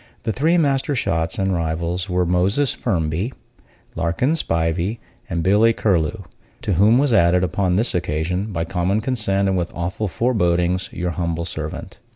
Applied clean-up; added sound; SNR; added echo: none; none; none; none.